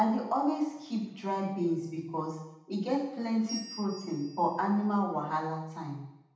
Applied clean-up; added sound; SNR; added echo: none; Bell; 16 dB; reverberation time 0.8 s.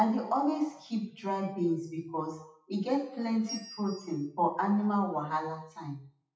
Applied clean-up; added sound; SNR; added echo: classical method WPE with log-MMSE.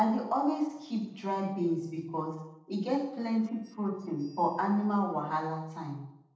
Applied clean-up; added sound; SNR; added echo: neural separator model SepFormer DNS4.